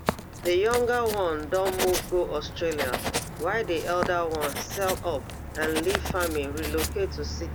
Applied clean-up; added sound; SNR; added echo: none; Writing; 5 dB; none.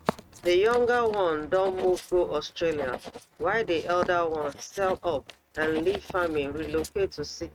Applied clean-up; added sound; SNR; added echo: neural mask model RNNoise.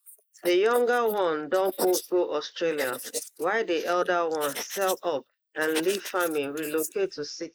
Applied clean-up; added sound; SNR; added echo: neural mask model Resemble Enhance denoiser.